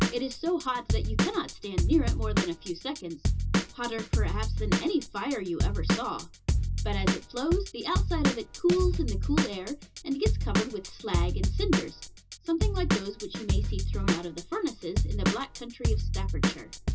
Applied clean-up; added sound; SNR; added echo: none; Drum / Drum kit; -4 dB; reverberation time 0.2 s.